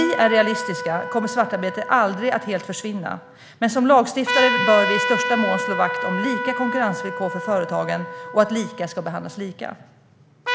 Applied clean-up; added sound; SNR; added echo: none; Trumpet; 5 dB; none.